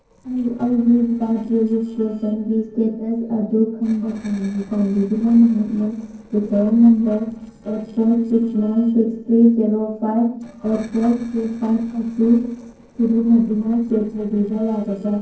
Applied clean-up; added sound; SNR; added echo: neural separator model SepFormer DNS4.